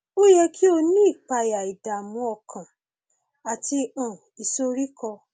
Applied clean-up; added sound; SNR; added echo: none; none; none; none.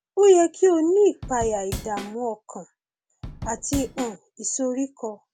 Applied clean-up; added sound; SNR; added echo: none; Drum / Drum kit; 11 dB; none.